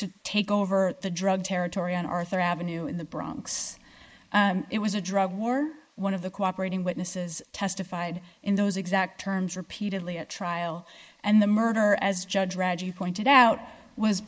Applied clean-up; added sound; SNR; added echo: neural mask model Resemble Enhance denoiser.